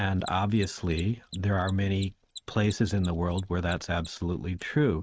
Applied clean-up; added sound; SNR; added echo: neural mask model RNNoise.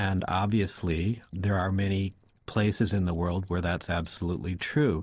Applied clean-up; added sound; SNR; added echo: neural separator model SepFormer DNS4.